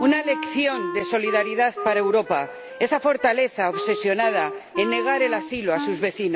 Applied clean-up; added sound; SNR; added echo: none; Wind instrument, woodwind instrument; 9 dB; none.